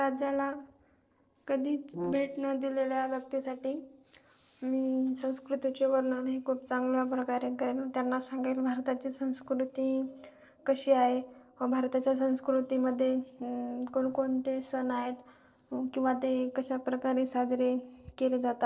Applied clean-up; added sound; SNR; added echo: neural separator model SepFormer DNS4.